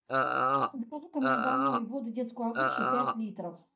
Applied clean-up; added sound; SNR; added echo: neural mask model DeepFilterNet 3.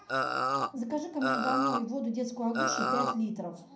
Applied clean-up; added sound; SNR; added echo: none; Burping, eructation; -2 dB; reverberation time 0.6 s.